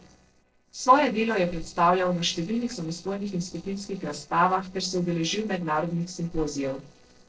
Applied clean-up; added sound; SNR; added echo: neural separator model SepFormer DNS4.